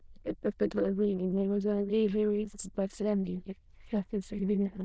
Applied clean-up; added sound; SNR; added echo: neural diffusion model UNIVERSE++.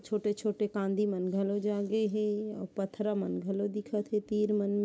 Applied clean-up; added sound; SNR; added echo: none; none; none; none.